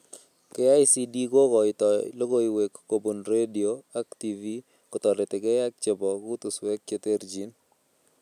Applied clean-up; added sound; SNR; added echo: none; none; none; none.